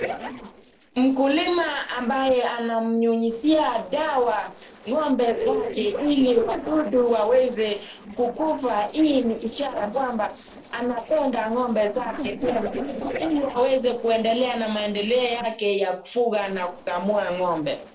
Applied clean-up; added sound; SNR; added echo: neural separator model SepFormer DNS4.